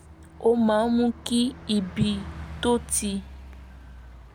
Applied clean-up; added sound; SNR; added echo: none; Bus; 15 dB; none.